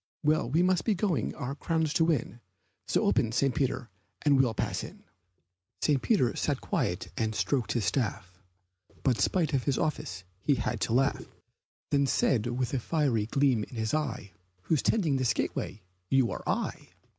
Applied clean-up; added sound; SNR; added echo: none; none; none; none.